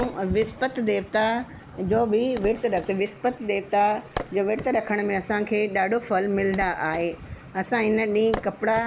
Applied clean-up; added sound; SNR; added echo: none; Wood; 16 dB; none.